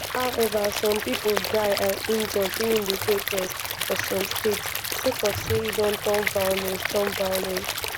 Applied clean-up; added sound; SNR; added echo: none; Stream / Liquid; 3 dB; none.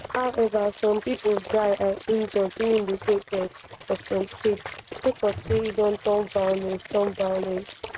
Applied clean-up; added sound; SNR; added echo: neural mask model RNNoise.